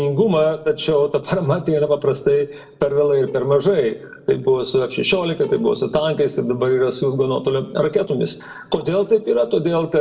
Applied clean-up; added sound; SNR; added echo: neural separator model SepFormer DNS4.